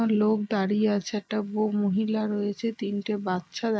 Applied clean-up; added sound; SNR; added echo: neural mask model Resemble Enhance denoiser.